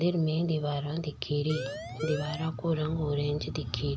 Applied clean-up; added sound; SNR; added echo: none; Siren; 7 dB; none.